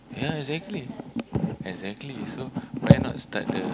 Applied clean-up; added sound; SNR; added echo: none; none; none; none.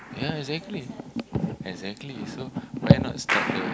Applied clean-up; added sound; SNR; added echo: none; Clapping; 8 dB; none.